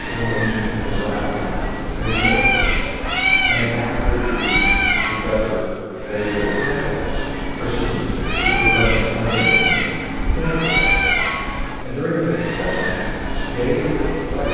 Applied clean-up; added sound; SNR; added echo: none; Bird; -4 dB; reverberation time 2.2 s.